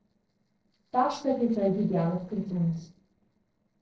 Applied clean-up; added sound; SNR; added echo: neural separator model SepFormer DNS4.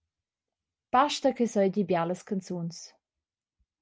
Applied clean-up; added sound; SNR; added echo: none; none; none; none.